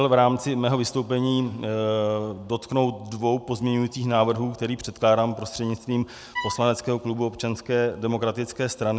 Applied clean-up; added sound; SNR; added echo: none; Bowed string instrument; 10 dB; none.